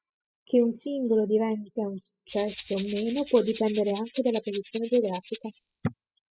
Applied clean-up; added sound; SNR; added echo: classical method spectral subtraction.